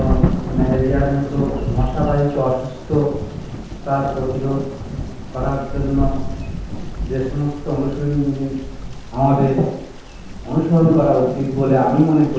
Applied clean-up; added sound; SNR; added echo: none; Thunder / Rain; 5 dB; reverberation time 0.9 s.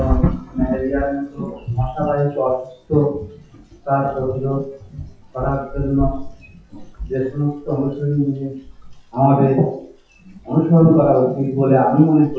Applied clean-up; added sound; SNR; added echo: classical method WPE with log-MMSE.